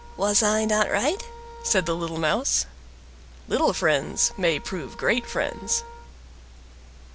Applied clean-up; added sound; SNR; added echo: none; Wind instrument, woodwind instrument; 20 dB; none.